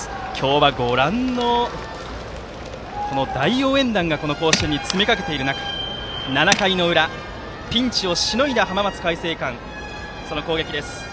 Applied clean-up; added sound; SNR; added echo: none; Tools; 7 dB; none.